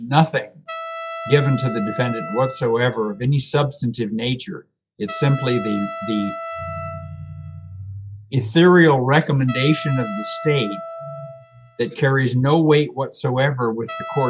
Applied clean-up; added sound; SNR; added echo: classical method log-MMSE.